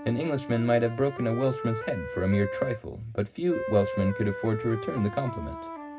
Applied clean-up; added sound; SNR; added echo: none; Wind instrument, woodwind instrument; 9 dB; reverberation time 0.4 s.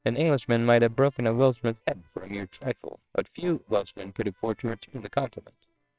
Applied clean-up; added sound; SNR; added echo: neural separator model SepFormer WHAMR!.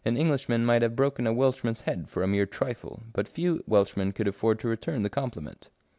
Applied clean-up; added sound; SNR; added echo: none; none; none; none.